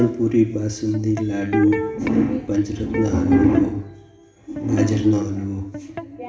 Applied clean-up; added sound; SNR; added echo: none; Electric guitar; 11 dB; reverberation time 0.7 s.